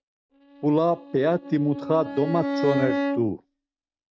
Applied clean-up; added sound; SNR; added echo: neural mask model RNNoise.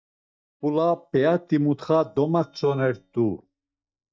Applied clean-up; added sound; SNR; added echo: neural mask model DeepFilterNet 3.